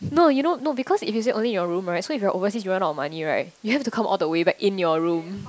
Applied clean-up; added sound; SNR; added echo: none; none; none; none.